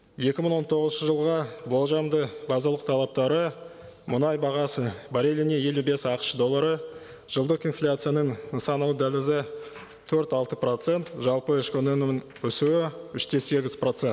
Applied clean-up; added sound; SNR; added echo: none; none; none; none.